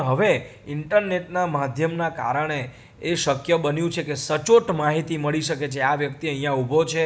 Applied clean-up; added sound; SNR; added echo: none; none; none; none.